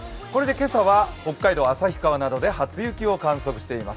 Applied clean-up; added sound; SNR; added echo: none; none; none; none.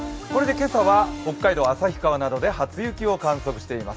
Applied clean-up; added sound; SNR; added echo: none; Piano; 13 dB; none.